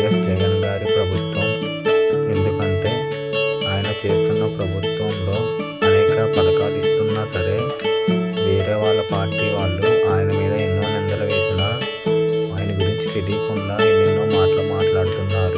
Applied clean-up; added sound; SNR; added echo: none; Acoustic guitar; -4 dB; none.